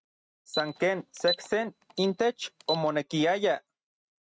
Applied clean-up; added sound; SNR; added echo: neural mask model RNNoise.